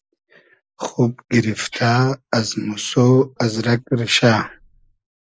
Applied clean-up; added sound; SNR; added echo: neural mask model Resemble Enhance denoiser.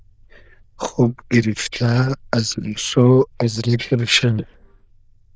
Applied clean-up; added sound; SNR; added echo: neural diffusion model UNIVERSE++.